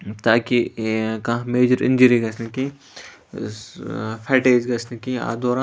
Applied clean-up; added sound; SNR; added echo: none; none; none; none.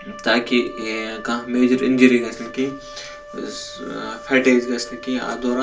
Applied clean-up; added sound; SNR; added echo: none; Wind instrument, woodwind instrument; 17 dB; reverberation time 0.3 s.